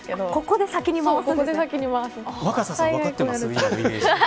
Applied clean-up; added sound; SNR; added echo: none; none; none; none.